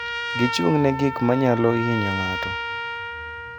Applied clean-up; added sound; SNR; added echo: none; Trumpet; 6 dB; none.